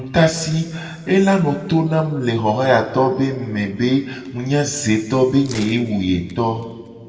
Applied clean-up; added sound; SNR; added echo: neural separator model SepFormer DNS4.